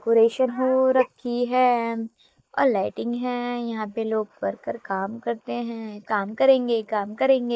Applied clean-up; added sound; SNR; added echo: neural mask model Resemble Enhance denoiser.